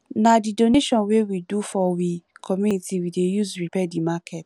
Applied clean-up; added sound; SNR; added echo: none; none; none; none.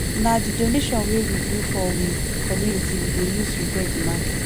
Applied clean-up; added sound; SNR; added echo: none; Fire; -2 dB; none.